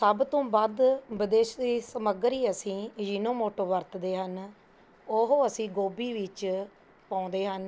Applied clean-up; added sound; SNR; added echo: none; none; none; none.